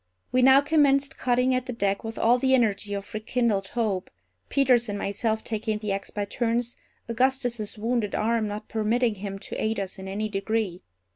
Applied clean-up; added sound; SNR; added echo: none; none; none; none.